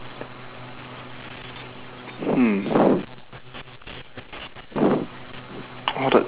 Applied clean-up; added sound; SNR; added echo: none; none; none; none.